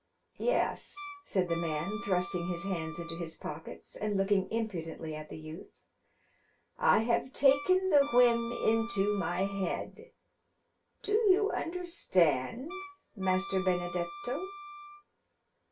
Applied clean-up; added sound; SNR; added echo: none; Wind instrument, woodwind instrument; 13 dB; reverberation time 0.2 s.